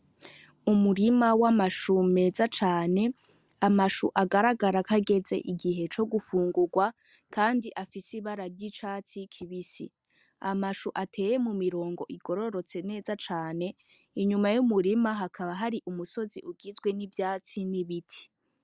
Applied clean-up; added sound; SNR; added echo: none; none; none; none.